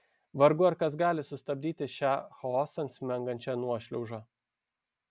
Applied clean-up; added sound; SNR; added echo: none; none; none; none.